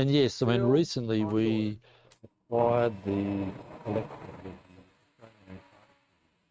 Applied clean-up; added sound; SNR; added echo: neural mask model RNNoise.